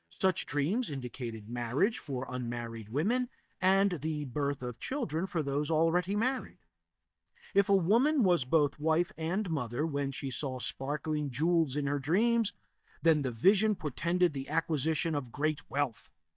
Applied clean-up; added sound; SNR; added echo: neural mask model DeepFilterNet 3.